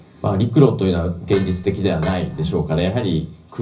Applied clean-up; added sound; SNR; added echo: none; Dishes, pots, and pans; 16 dB; reverberation time 0.5 s.